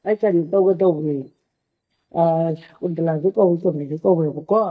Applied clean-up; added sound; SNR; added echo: neural mask model DeepFilterNet 3.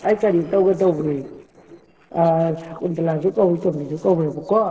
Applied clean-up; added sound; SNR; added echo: neural separator model SepFormer DNS4.